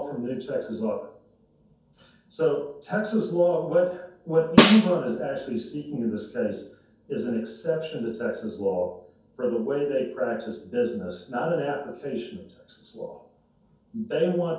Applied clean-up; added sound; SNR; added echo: none; Snare drum; -5 dB; reverberation time 0.6 s.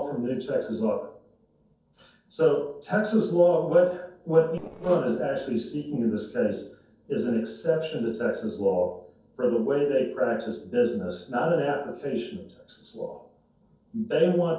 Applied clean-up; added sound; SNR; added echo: neural separator model SepFormer DNS4.